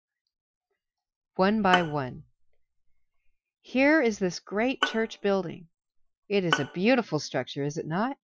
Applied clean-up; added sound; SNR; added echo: classical method Wiener filter.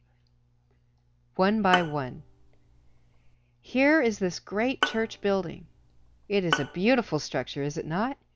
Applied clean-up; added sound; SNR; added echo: none; Bowed string instrument; 8 dB; none.